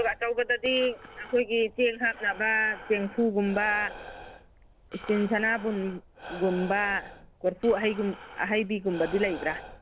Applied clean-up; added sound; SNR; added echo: none; Breathing; 16 dB; none.